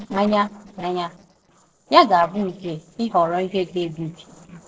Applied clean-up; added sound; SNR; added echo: neural separator model SepFormer DNS4.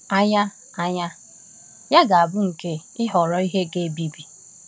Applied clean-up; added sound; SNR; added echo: none; none; none; none.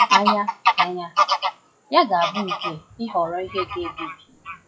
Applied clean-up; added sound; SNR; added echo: classical method WPE with log-MMSE.